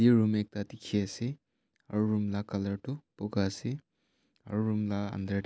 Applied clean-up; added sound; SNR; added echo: none; none; none; none.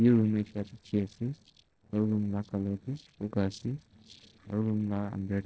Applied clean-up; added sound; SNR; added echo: neural separator model SepFormer DNS4.